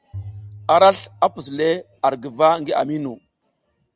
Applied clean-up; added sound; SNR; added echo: none; Bowed string instrument; 19 dB; none.